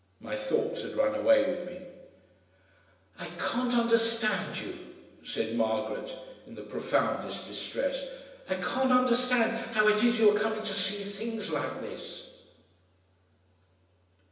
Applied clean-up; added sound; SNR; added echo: none; none; none; reverberation time 1.0 s.